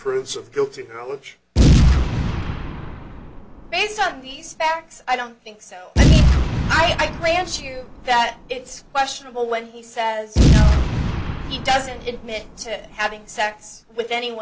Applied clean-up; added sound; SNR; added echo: none; Boom; -5 dB; none.